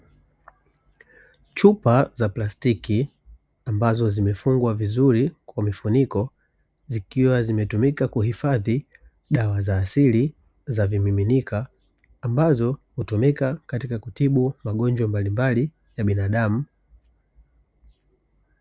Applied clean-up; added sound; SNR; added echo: none; none; none; none.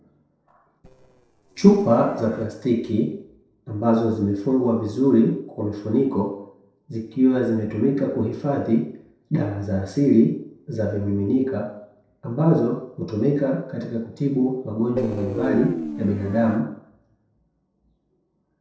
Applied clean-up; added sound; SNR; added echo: neural separator model SepFormer DNS4.